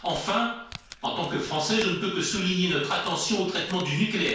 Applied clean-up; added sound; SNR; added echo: none; Crumpling, crinkling; 20 dB; reverberation time 0.5 s.